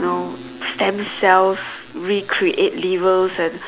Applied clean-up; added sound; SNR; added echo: none; Piano; 19 dB; none.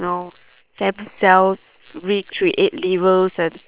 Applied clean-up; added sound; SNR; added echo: neural separator model SepFormer WHAM!.